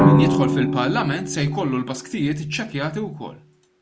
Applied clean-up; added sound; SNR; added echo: none; Drum; 1 dB; none.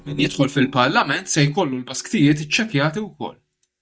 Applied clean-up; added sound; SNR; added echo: neural mask model DeepFilterNet 3.